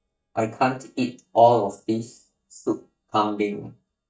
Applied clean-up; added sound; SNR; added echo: neural mask model DeepFilterNet 3.